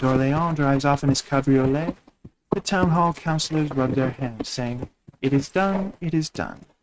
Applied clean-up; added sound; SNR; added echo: neural mask model RNNoise.